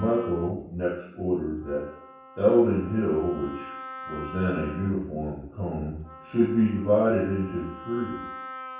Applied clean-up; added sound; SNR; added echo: none; Wind instrument, woodwind instrument; 16 dB; reverberation time 0.7 s.